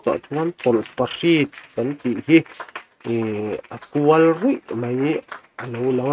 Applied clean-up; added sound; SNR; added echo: neural mask model RNNoise.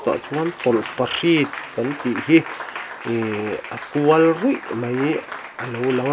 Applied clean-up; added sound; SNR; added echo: none; Applause; 12 dB; none.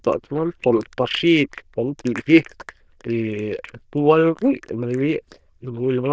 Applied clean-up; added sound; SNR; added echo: neural diffusion model UNIVERSE++.